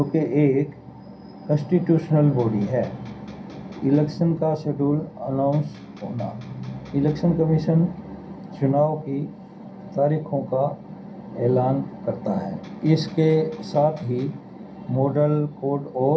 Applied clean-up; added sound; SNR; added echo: none; Electric guitar; 20 dB; reverberation time 0.3 s.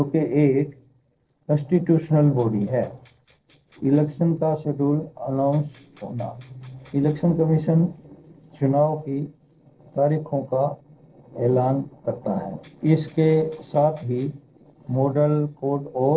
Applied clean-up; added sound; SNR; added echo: neural separator model SepFormer DNS4.